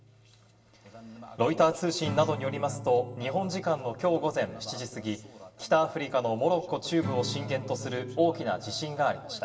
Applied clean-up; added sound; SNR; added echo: none; Acoustic guitar / Strum; 12 dB; reverberation time 0.8 s.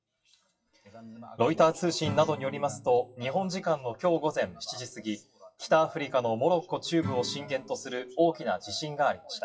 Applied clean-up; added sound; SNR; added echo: classical method WPE with log-MMSE.